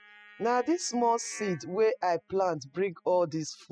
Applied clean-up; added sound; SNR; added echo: classical method spectral subtraction.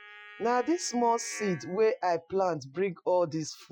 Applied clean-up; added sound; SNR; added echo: classical method Wiener filter.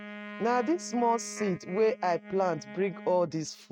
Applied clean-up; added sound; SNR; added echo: neural mask model RNNoise.